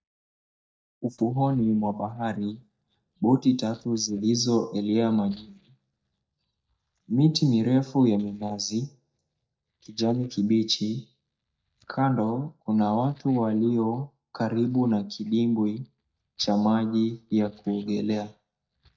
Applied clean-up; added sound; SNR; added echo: neural mask model DeepFilterNet 3.